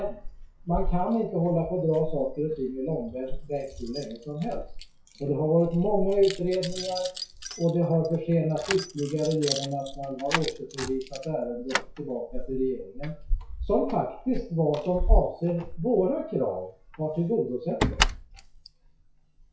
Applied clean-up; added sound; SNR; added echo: classical method WPE with log-MMSE.